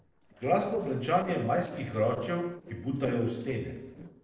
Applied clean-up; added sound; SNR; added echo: neural separator model SepFormer DNS4.